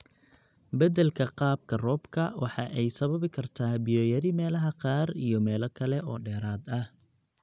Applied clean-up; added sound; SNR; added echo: none; none; none; none.